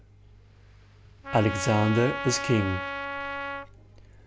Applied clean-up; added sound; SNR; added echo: none; Trumpet; 7 dB; none.